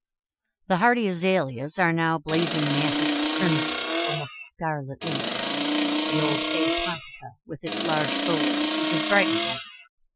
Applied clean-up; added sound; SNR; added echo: classical method Wiener filter.